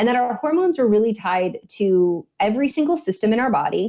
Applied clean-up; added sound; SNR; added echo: none; none; none; none.